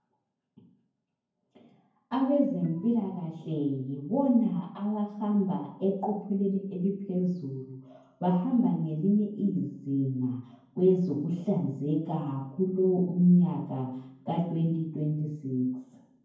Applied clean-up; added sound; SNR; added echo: none; Organ; 19 dB; reverberation time 0.9 s.